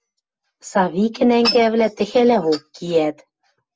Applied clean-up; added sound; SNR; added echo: none; none; none; none.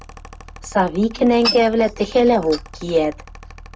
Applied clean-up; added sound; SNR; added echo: none; Mechanical fan; 19 dB; none.